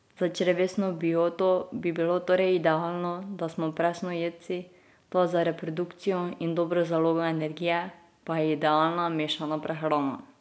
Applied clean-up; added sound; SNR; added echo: none; none; none; none.